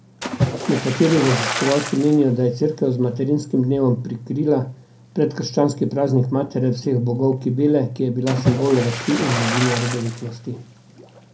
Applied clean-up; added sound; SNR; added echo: none; Splash, splatter; 9 dB; reverberation time 0.2 s.